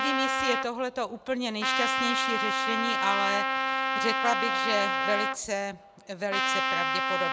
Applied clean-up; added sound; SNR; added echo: none; Trumpet; -3 dB; none.